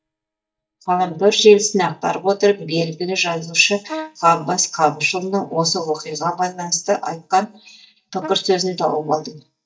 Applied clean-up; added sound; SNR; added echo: neural mask model DeepFilterNet 3.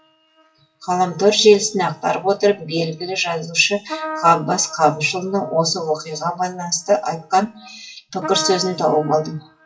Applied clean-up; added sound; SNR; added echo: classical method WPE with log-MMSE.